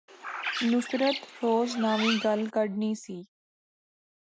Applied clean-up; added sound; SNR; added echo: none; Bird; 6 dB; none.